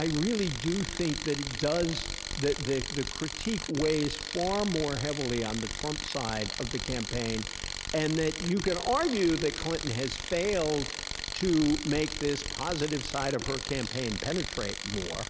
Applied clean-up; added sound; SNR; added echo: none; Tools; 6 dB; none.